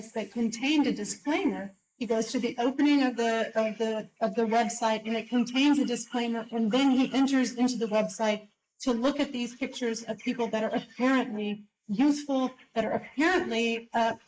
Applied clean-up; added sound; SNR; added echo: neural mask model Resemble Enhance denoiser.